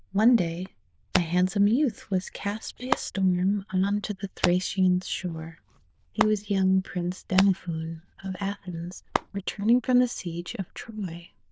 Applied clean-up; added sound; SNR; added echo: neural diffusion model UNIVERSE++.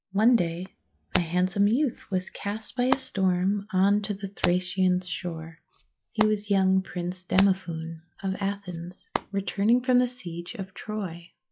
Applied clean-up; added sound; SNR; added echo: classical method log-MMSE.